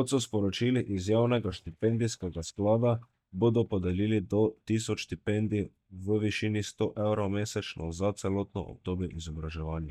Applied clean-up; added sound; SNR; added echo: neural mask model DeepFilterNet 3.